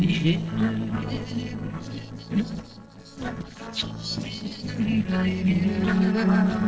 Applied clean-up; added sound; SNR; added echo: neural separator model SepFormer DNS4.